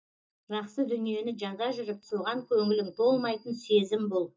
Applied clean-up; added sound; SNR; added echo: neural mask model DeepFilterNet 3.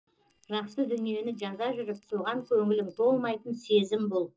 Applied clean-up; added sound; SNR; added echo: neural separator model SepFormer DNS4.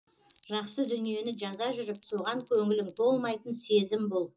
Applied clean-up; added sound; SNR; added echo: none; Bell; 3 dB; reverberation time 0.2 s.